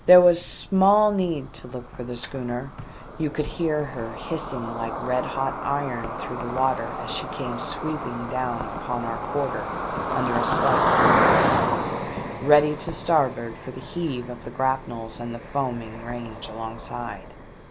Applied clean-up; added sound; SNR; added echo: none; Cricket; 3 dB; none.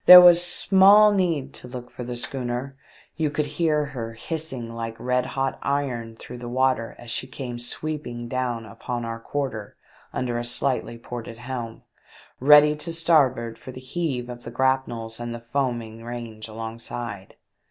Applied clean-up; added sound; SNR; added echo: none; none; none; none.